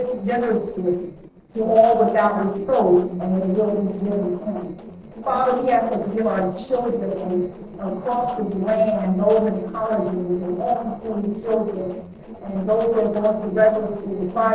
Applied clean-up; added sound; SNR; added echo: neural separator model SepFormer DNS4.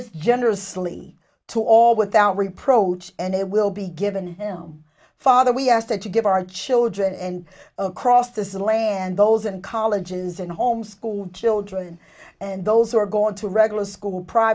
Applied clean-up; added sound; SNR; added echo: none; none; none; none.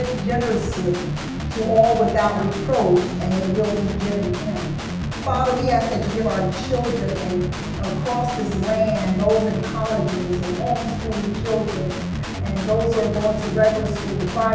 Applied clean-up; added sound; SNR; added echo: none; Guitar; 4 dB; reverberation time 0.9 s.